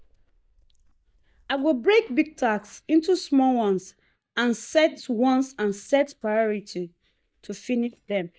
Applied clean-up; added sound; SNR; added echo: neural mask model DeepFilterNet 3.